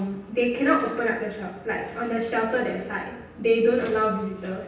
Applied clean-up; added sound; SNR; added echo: none; none; none; reverberation time 0.9 s.